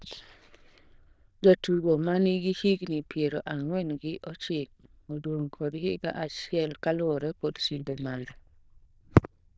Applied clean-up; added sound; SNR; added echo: neural diffusion model UNIVERSE++.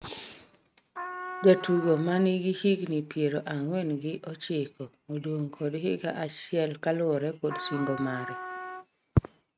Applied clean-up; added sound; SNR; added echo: neural mask model RNNoise.